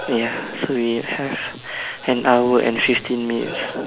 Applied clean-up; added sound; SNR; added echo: none; Breathing; 17 dB; none.